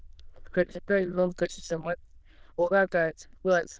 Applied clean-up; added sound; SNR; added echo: neural diffusion model UNIVERSE++.